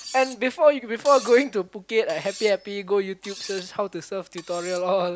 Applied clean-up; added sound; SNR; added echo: none; Cutlery, silverware; 18 dB; none.